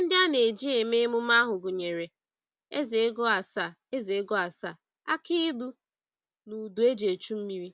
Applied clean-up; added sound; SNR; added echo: none; none; none; none.